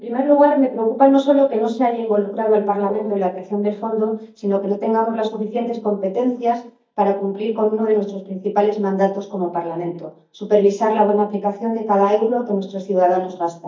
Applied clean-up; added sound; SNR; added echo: neural mask model DeepFilterNet 3.